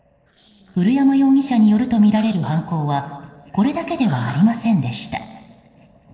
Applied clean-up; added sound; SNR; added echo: neural separator model SepFormer DNS4.